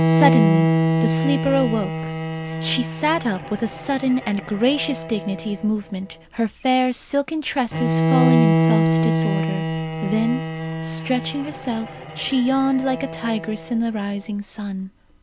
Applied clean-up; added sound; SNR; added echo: none; Bowed string instrument; 0 dB; none.